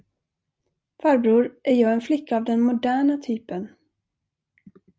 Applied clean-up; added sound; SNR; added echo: none; none; none; none.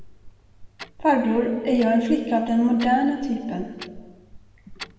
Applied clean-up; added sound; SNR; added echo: none; Clock; 19 dB; reverberation time 1.5 s.